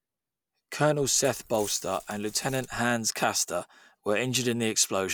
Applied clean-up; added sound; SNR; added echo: none; Glass; 18 dB; none.